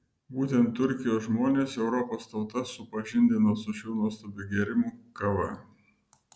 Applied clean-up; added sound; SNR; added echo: none; none; none; none.